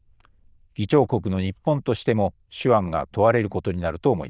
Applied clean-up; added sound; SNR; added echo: neural diffusion model UNIVERSE++.